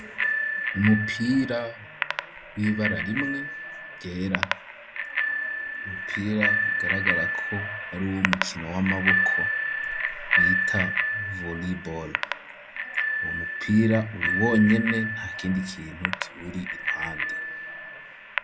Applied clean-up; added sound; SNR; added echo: none; Bicycle bell; 0 dB; none.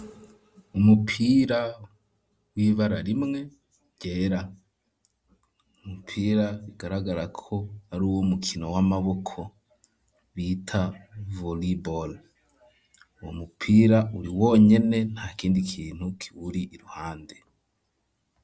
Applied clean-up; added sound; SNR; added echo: none; none; none; none.